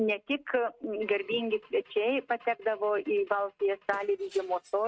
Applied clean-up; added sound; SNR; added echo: neural mask model RNNoise.